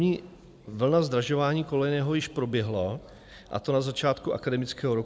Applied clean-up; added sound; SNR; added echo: none; none; none; none.